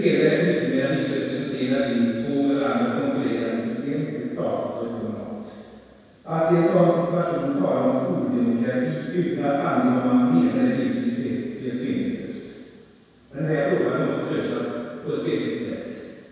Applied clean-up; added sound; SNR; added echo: none; none; none; reverberation time 2.0 s.